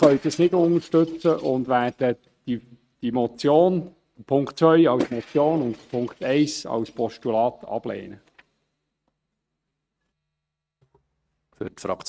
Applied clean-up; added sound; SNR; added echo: neural mask model RNNoise.